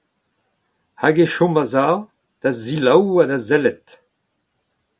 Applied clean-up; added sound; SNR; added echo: none; none; none; none.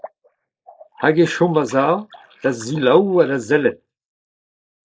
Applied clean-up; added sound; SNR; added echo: neural mask model Resemble Enhance denoiser.